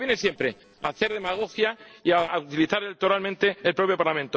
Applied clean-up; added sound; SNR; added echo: neural separator model SepFormer DNS4.